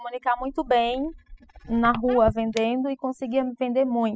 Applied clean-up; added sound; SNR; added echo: classical method spectral subtraction.